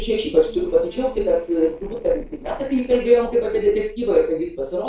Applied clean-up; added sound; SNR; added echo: neural separator model SepFormer DNS4.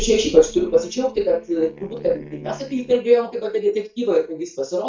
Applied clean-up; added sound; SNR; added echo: neural mask model DeepFilterNet 3.